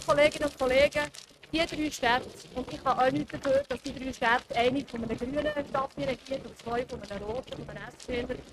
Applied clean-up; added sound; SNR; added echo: neural mask model RNNoise.